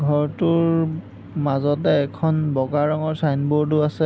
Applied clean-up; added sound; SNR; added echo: none; none; none; none.